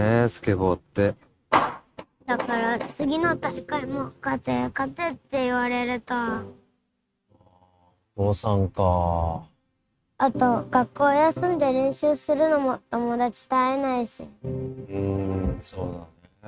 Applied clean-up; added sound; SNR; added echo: neural mask model RNNoise.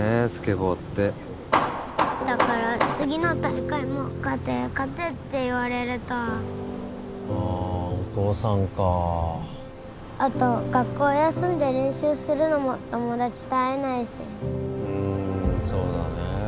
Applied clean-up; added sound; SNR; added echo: none; Hammer; 1 dB; none.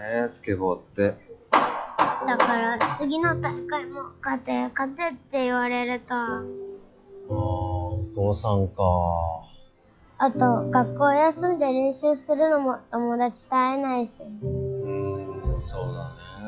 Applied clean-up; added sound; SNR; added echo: classical method log-MMSE.